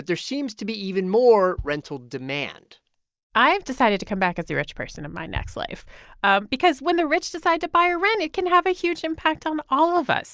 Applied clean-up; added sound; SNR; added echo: neural mask model DeepFilterNet 3.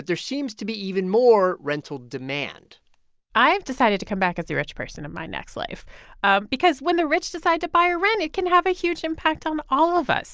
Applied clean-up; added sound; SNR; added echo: none; none; none; none.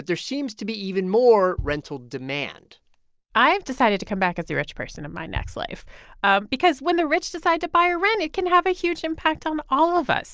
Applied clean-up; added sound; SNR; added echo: neural separator model SepFormer DNS4.